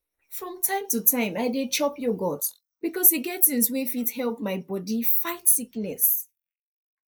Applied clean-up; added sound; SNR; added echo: neural mask model Resemble Enhance denoiser.